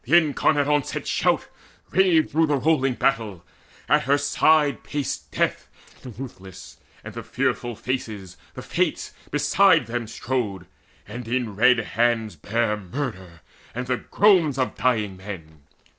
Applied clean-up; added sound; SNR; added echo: neural separator model SepFormer DNS4.